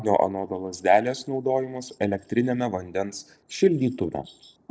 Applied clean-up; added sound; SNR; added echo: neural separator model SepFormer DNS4.